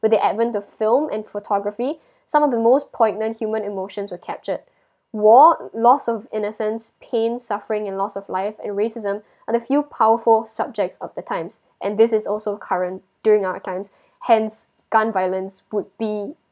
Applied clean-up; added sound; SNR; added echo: none; none; none; none.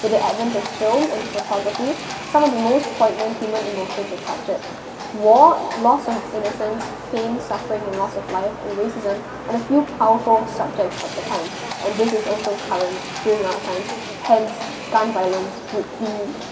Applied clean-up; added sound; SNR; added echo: none; Livestock, farm animals, working animals; 9 dB; reverberation time 2.1 s.